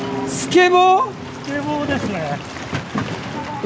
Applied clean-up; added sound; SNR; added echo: none; Acoustic guitar; 18 dB; none.